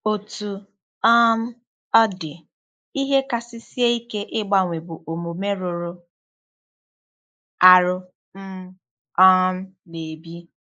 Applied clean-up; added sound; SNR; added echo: neural mask model Resemble Enhance denoiser.